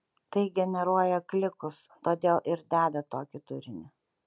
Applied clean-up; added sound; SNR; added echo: none; none; none; none.